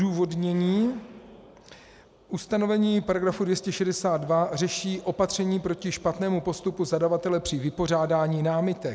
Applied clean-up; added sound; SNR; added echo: none; none; none; none.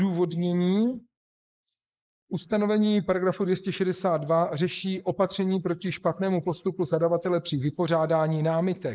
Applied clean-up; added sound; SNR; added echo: neural mask model Resemble Enhance denoiser.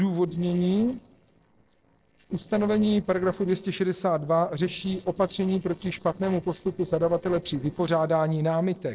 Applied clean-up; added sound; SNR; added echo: neural separator model SepFormer DNS4.